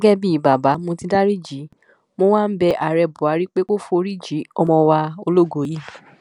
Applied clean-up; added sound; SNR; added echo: none; none; none; none.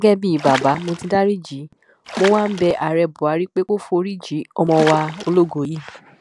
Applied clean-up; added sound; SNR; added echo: none; Water / Splash, splatter; 11 dB; none.